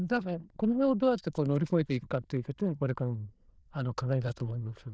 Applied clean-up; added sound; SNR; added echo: neural diffusion model UNIVERSE++.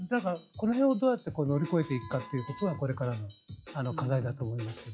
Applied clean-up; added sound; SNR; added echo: classical method log-MMSE.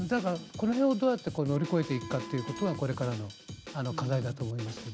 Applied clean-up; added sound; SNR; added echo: none; Wind instrument, woodwind instrument + Drum kit; 13 dB; none.